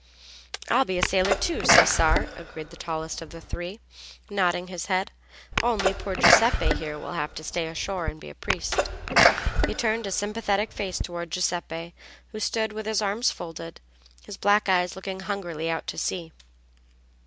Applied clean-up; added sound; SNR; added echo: none; Sneeze; -3 dB; none.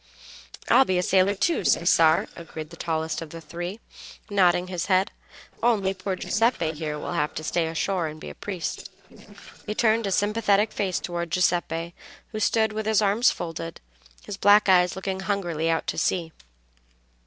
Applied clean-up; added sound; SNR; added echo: neural separator model SepFormer DNS4.